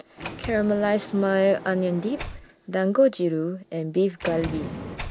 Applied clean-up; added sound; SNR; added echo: none; Sliding door; 13 dB; none.